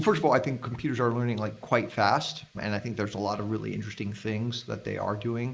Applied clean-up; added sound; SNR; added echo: neural mask model Resemble Enhance denoiser.